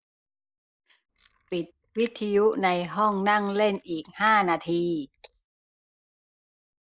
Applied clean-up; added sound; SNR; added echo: neural mask model Resemble Enhance denoiser.